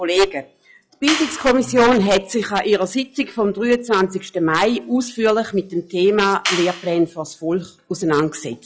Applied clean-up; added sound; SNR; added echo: classical method log-MMSE.